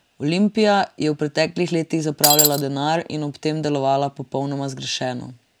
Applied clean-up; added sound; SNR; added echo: none; Shatter; -4 dB; none.